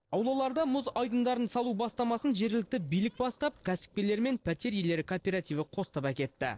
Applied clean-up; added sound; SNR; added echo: neural separator model SepFormer DNS4.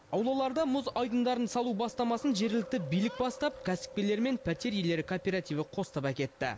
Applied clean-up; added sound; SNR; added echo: none; Chewing, mastication; 19 dB; none.